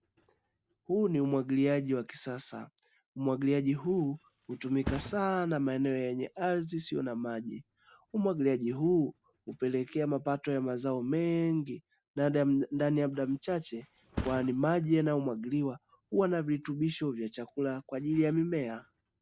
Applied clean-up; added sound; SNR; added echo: none; Thump, thud; 19 dB; none.